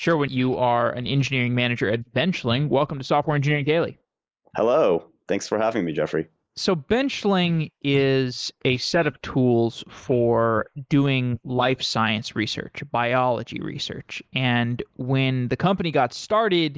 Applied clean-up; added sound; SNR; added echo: neural mask model Resemble Enhance denoiser.